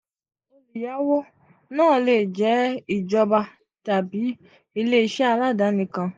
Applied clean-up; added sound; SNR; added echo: neural mask model Resemble Enhance denoiser.